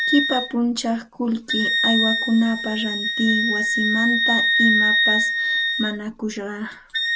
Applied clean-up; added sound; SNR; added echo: none; Wind instrument, woodwind instrument; -2 dB; none.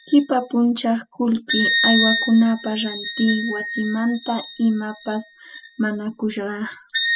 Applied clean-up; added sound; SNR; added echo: classical method spectral subtraction.